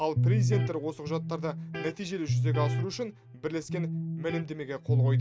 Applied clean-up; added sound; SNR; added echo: none; Electric guitar; -5 dB; none.